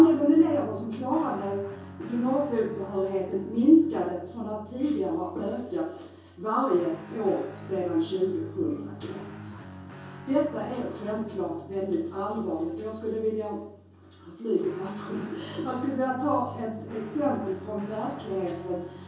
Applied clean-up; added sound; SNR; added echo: none; Guitar; 16 dB; reverberation time 0.6 s.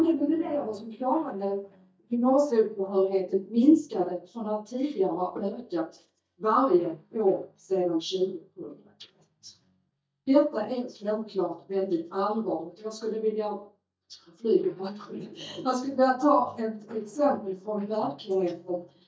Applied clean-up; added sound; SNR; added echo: neural mask model DeepFilterNet 3.